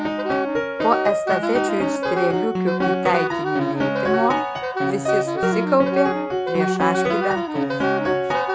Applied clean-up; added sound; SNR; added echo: none; Piano + Wind instrument, woodwind instrument; -4 dB; none.